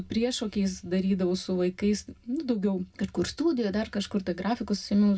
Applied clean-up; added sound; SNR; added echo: none; none; none; reverberation time 0.2 s.